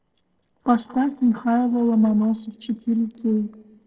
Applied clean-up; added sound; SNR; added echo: neural separator model SepFormer DNS4.